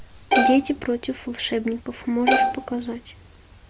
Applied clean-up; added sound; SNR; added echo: none; Bowed string instrument; -2 dB; none.